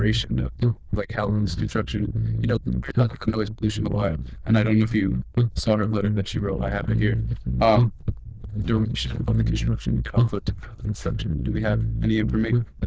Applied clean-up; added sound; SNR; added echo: neural diffusion model UNIVERSE++.